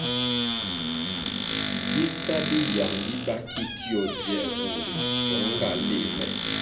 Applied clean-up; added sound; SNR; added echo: none; Squeak / Cupboard open or close; -2 dB; reverberation time 0.5 s.